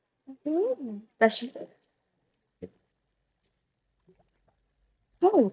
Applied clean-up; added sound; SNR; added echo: neural mask model DeepFilterNet 3.